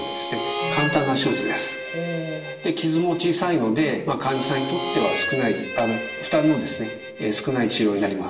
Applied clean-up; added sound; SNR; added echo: none; Harmonica; 7 dB; reverberation time 0.9 s.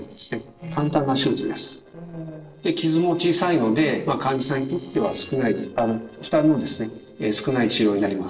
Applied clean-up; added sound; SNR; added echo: neural separator model SepFormer DNS4.